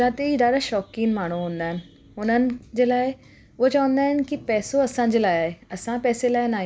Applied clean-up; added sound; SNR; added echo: none; none; none; none.